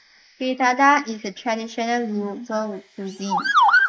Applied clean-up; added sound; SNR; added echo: neural mask model Resemble Enhance denoiser.